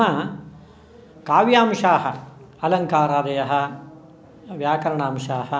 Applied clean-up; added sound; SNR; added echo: none; none; none; none.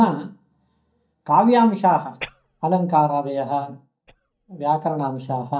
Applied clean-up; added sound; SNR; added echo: neural mask model DeepFilterNet 3.